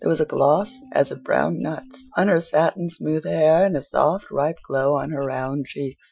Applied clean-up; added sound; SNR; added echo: classical method Wiener filter.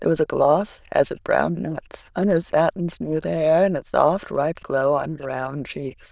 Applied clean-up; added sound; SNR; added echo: neural diffusion model UNIVERSE++.